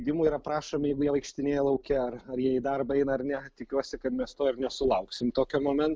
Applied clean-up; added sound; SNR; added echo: none; none; none; none.